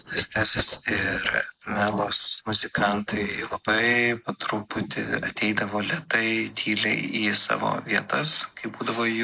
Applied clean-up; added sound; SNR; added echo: neural mask model Resemble Enhance denoiser.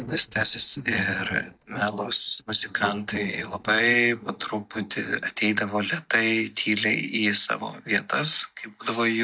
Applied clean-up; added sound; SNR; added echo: neural mask model DeepFilterNet 3.